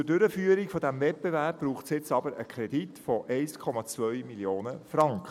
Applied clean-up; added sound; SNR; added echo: none; none; none; none.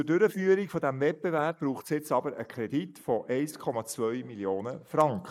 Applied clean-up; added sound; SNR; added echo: neural mask model Resemble Enhance denoiser.